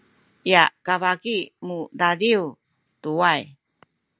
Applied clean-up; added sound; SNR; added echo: none; none; none; none.